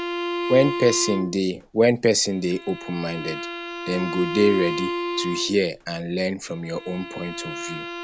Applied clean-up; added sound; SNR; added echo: none; Bowed string instrument; 7 dB; none.